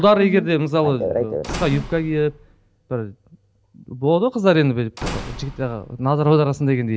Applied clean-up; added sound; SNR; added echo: none; Slam / Wood; 15 dB; none.